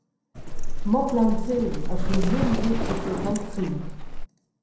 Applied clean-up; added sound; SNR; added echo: none; Livestock, farm animals, working animals; -2 dB; reverberation time 0.6 s.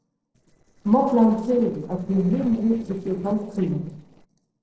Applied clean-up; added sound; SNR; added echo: neural separator model SepFormer DNS4.